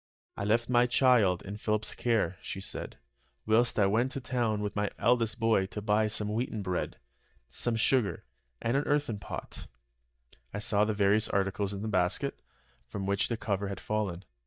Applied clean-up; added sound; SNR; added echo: neural mask model DeepFilterNet 3.